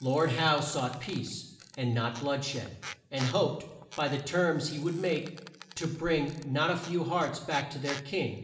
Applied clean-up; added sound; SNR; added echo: none; Squeak; 17 dB; reverberation time 0.8 s.